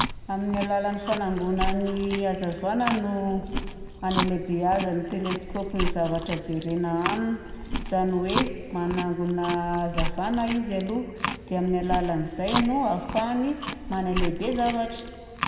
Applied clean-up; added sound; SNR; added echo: none; Chewing, mastication; 5 dB; reverberation time 1.9 s.